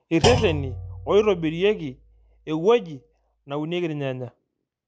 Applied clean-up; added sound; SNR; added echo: none; Thump, thud; 6 dB; none.